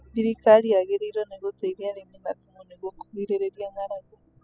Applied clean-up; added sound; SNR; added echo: classical method spectral subtraction.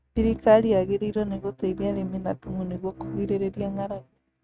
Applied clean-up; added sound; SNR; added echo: neural mask model RNNoise.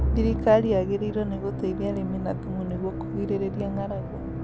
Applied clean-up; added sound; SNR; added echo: none; Musical instrument; 3 dB; none.